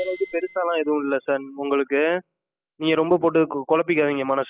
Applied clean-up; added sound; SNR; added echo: classical method spectral subtraction.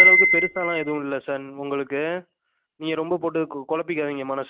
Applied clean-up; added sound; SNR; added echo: neural mask model RNNoise.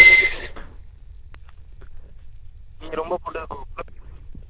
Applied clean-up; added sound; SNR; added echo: neural diffusion model UNIVERSE++.